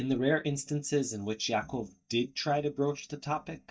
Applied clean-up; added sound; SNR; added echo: neural mask model DeepFilterNet 3.